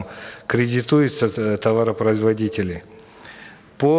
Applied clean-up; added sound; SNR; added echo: none; none; none; none.